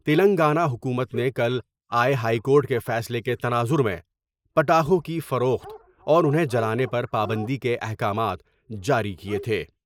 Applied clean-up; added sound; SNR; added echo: neural mask model Resemble Enhance denoiser.